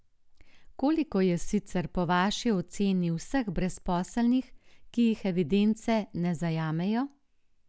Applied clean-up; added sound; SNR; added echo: none; none; none; none.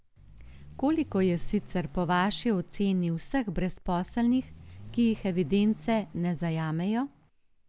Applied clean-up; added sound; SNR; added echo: none; Vehicle; 20 dB; none.